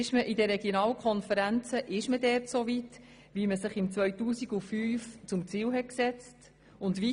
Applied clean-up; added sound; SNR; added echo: none; none; none; none.